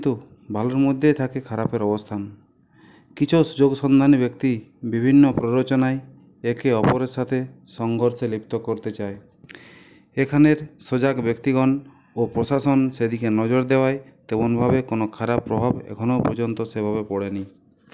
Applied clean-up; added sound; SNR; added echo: none; none; none; none.